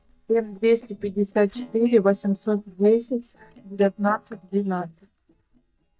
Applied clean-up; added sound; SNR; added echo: neural mask model DeepFilterNet 3.